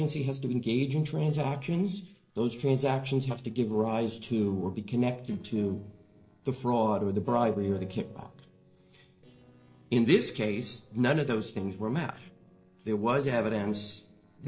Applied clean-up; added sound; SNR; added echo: neural separator model SepFormer DNS4.